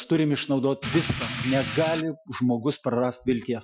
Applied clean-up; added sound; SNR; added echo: classical method Wiener filter.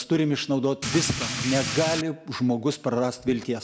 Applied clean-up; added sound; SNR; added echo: none; Rain; 4 dB; none.